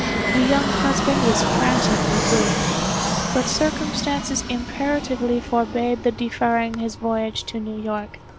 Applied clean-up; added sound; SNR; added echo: none; Fixed-wing aircraft, airplane; 0 dB; none.